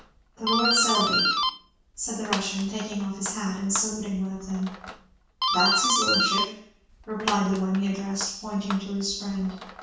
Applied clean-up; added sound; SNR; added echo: none; Doorbell; 1 dB; reverberation time 0.6 s.